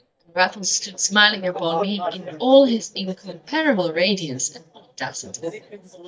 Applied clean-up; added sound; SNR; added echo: neural mask model DeepFilterNet 3.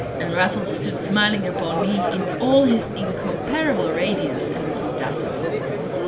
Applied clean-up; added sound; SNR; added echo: none; Crowd; 1 dB; none.